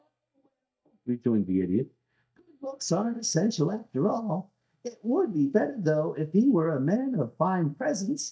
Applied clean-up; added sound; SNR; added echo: neural mask model DeepFilterNet 3.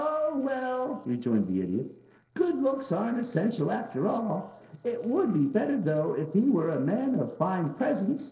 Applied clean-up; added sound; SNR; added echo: neural separator model SepFormer DNS4.